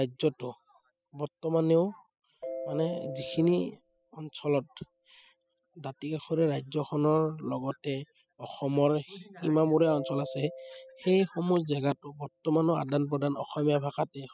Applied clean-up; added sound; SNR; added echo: classical method spectral subtraction.